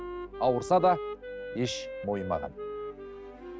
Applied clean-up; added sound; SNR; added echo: none; Wind instrument, woodwind instrument; 8 dB; none.